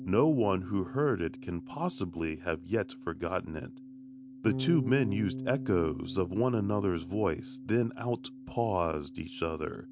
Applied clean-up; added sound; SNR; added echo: none; Bass guitar; 10 dB; none.